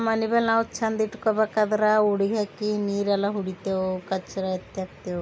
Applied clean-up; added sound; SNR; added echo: none; none; none; none.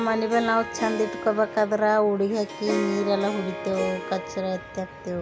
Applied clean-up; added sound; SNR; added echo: none; Harp; 9 dB; none.